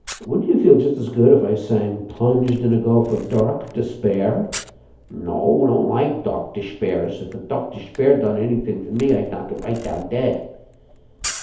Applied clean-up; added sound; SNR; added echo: none; Camera; 20 dB; reverberation time 2.2 s.